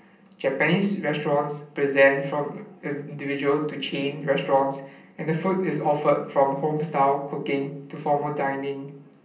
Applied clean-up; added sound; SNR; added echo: none; none; none; reverberation time 0.6 s.